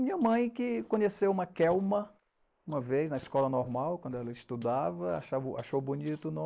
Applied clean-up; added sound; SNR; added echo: neural mask model Resemble Enhance denoiser.